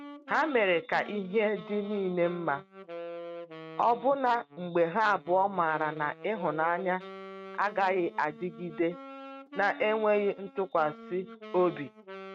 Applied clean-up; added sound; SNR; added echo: neural mask model RNNoise.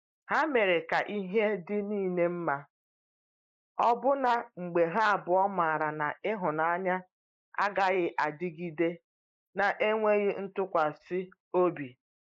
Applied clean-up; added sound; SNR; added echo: neural mask model Resemble Enhance denoiser.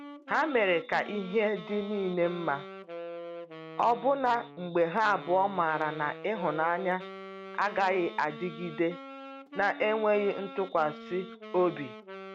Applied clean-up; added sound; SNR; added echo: none; Wind instrument, woodwind instrument; 14 dB; none.